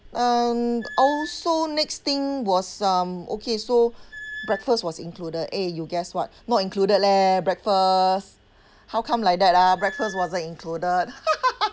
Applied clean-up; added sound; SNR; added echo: none; Squeak / Screech; 17 dB; none.